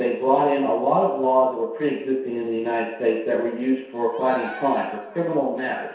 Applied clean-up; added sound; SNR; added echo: neural separator model SepFormer DNS4.